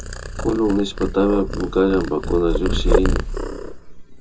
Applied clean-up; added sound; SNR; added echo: none; Purr; 1 dB; reverberation time 0.2 s.